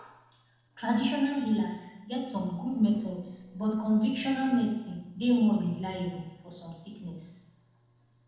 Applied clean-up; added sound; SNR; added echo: neural separator model SepFormer DNS4.